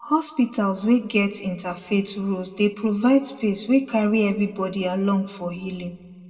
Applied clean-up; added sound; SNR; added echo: none; none; none; reverberation time 1.1 s.